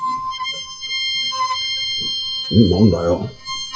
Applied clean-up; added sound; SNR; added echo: classical method WPE with log-MMSE.